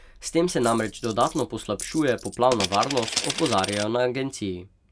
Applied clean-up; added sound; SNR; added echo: none; Coin (dropping); 8 dB; none.